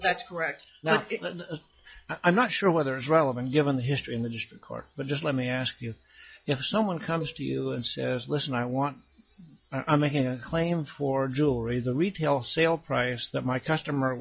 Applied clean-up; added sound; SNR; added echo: classical method log-MMSE.